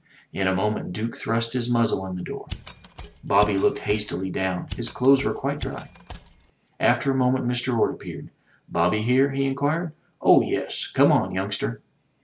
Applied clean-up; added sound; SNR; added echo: none; Mechanisms; 14 dB; none.